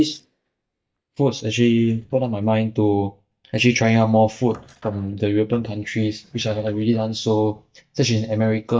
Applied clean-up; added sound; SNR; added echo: neural mask model DeepFilterNet 3.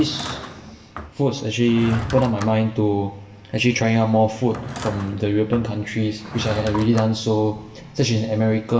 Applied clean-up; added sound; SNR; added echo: none; Drawer open or close / Wood; 14 dB; reverberation time 1.6 s.